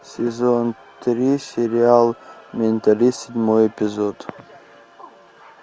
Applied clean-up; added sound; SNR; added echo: none; none; none; none.